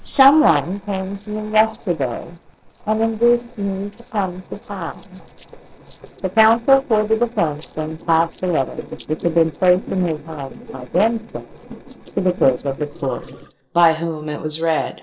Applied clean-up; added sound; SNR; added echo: neural separator model SepFormer DNS4.